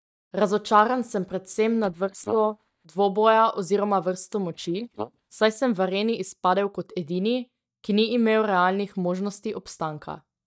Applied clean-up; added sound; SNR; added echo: neural mask model DeepFilterNet 3.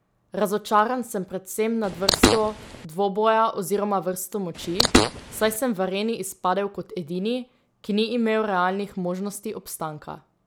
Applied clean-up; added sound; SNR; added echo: none; Fart; -2 dB; none.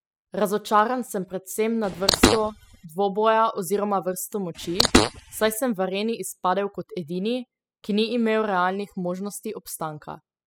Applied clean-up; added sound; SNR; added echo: classical method spectral subtraction.